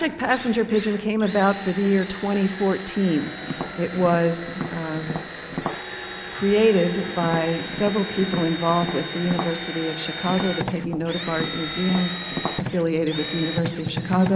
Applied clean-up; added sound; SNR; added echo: none; Tap + Drill; 8 dB; none.